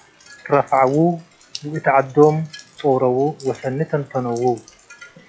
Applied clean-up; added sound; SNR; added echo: classical method log-MMSE.